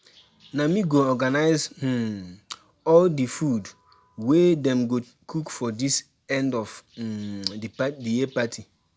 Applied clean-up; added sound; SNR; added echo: none; none; none; none.